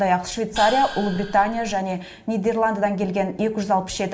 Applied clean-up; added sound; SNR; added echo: none; Gong; 10 dB; reverberation time 0.7 s.